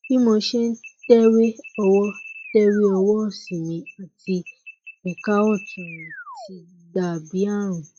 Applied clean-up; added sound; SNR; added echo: classical method log-MMSE.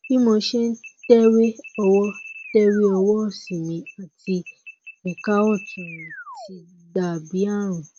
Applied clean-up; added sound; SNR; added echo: none; Alarm; 19 dB; none.